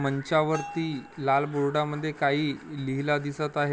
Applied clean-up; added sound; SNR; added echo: none; Bell; 17 dB; none.